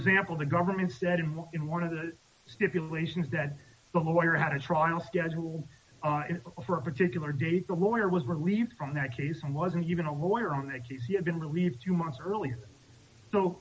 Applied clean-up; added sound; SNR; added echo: none; none; none; none.